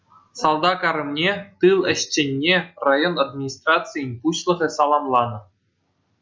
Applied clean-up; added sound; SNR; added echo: none; none; none; none.